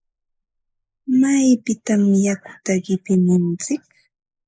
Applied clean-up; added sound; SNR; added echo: neural mask model Resemble Enhance denoiser.